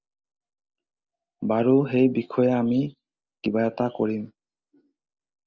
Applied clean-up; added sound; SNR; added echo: none; none; none; none.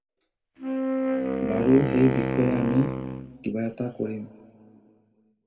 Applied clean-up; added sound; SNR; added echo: none; Wind instrument, woodwind instrument; 1 dB; reverberation time 1.6 s.